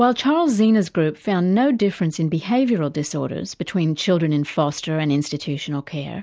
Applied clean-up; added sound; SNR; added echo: none; none; none; none.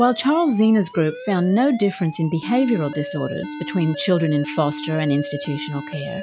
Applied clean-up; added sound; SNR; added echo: classical method log-MMSE.